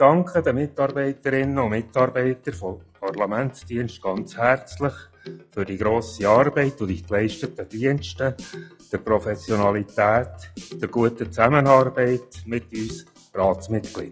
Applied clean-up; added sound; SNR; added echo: classical method log-MMSE.